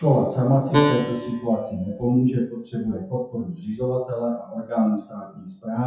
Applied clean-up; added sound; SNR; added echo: classical method WPE with log-MMSE.